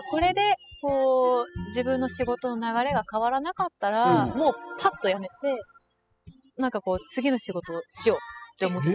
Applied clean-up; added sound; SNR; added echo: classical method spectral subtraction.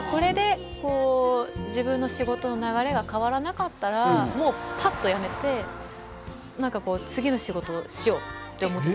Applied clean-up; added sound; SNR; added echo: none; Vehicle; 18 dB; none.